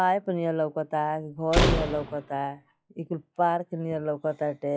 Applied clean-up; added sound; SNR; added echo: classical method log-MMSE.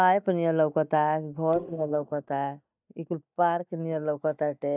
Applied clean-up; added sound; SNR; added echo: neural mask model DeepFilterNet 3.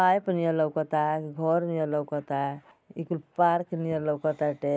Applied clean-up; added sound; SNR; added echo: none; none; none; none.